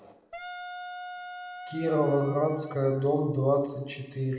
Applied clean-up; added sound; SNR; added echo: none; Wind instrument, woodwind instrument; 13 dB; reverberation time 1.0 s.